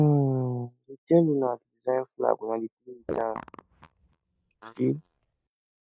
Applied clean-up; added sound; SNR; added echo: neural mask model DeepFilterNet 3.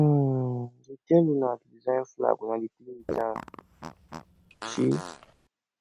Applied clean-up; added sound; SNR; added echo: none; Fart; 12 dB; none.